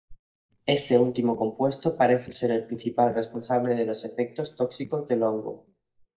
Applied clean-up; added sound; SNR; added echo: neural mask model DeepFilterNet 3.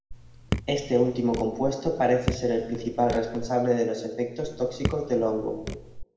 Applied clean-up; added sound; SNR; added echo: none; Raindrop / Drip; 8 dB; reverberation time 1.0 s.